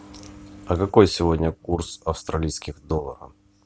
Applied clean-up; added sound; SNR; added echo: none; none; none; none.